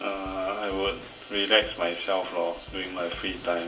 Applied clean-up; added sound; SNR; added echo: none; Bell / Drum / Drum kit; 18 dB; reverberation time 0.2 s.